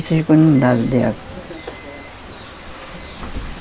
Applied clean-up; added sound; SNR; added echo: none; Subway, metro, underground; 15 dB; none.